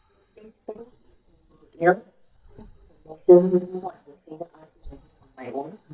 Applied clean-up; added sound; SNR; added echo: neural mask model DeepFilterNet 3.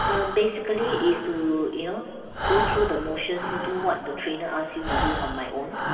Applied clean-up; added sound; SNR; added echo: none; Breathing; 3 dB; reverberation time 2.5 s.